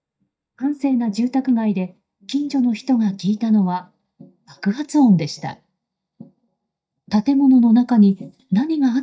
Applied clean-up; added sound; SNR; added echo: neural mask model DeepFilterNet 3.